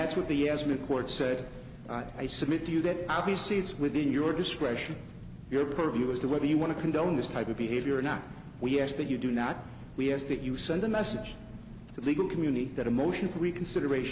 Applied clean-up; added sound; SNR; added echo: none; Car; 15 dB; none.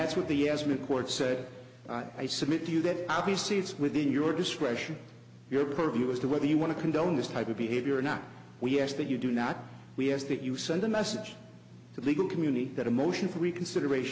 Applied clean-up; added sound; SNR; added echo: none; none; none; none.